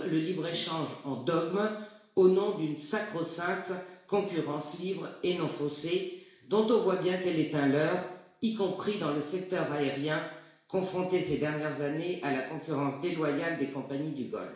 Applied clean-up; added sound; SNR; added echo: none; none; none; reverberation time 0.7 s.